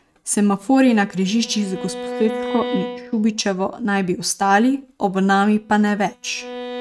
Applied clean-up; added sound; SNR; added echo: neural mask model RNNoise.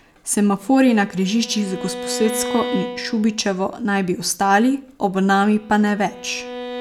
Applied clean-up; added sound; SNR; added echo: none; Bowed string instrument; 12 dB; none.